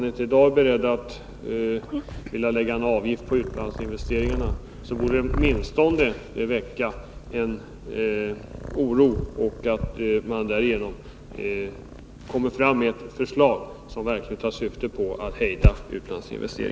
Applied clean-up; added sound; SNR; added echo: none; Purr; 7 dB; none.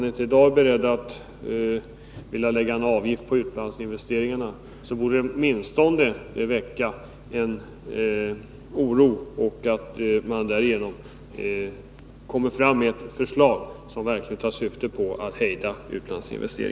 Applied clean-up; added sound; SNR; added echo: none; none; none; none.